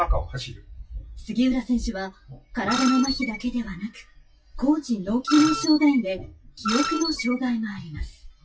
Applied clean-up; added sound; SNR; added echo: classical method WPE with log-MMSE.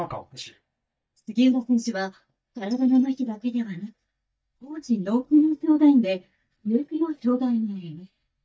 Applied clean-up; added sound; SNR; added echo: neural mask model DeepFilterNet 3.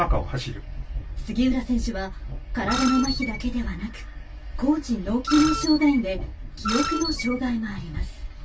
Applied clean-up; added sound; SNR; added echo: none; Screech; 6 dB; reverberation time 0.1 s.